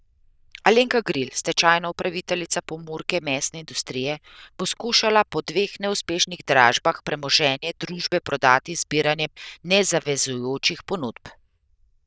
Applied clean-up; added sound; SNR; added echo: neural diffusion model UNIVERSE++.